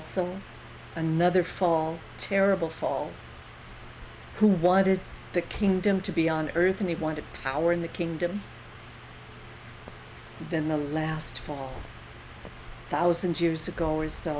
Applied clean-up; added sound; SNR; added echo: none; none; none; none.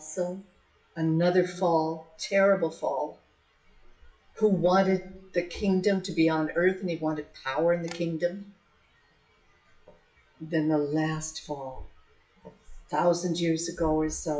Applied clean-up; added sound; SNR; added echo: classical method WPE with log-MMSE.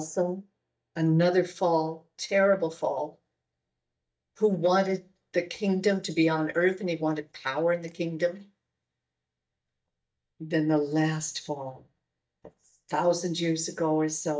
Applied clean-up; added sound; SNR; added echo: neural mask model DeepFilterNet 3.